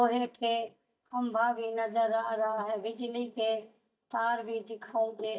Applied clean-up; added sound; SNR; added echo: neural mask model DeepFilterNet 3.